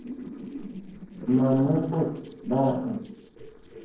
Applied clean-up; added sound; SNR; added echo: neural separator model SepFormer DNS4.